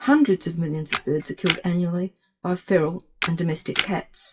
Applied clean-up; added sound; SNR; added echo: classical method WPE with log-MMSE.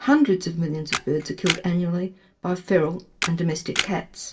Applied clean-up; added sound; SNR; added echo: none; Camera; 8 dB; reverberation time 0.2 s.